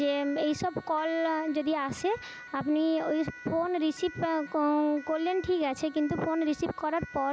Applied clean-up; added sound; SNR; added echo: none; Siren; 18 dB; none.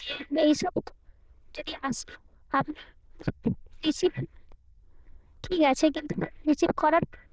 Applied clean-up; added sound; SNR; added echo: neural diffusion model UNIVERSE++.